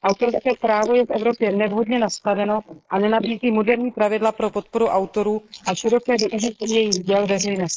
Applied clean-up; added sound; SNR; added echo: neural mask model Resemble Enhance denoiser.